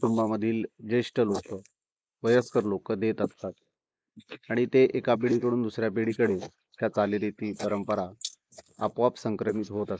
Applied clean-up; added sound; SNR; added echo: neural mask model Resemble Enhance denoiser.